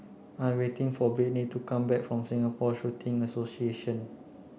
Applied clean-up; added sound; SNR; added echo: none; none; none; none.